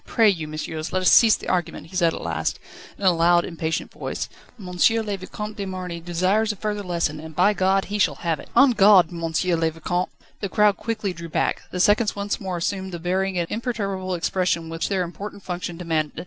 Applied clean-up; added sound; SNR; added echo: none; none; none; none.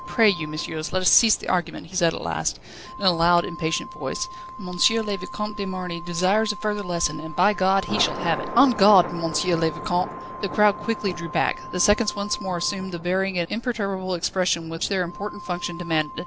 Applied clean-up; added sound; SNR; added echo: none; Thunder + Organ; 12 dB; none.